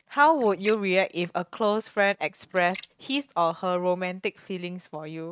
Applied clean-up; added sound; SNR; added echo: neural mask model RNNoise.